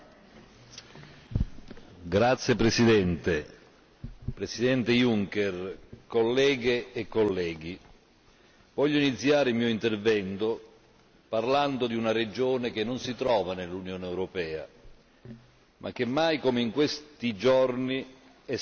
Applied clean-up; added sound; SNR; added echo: none; none; none; none.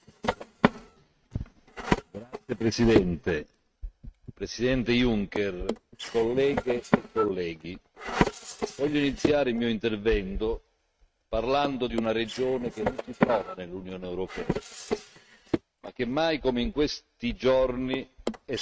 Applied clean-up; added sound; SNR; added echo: neural mask model RNNoise.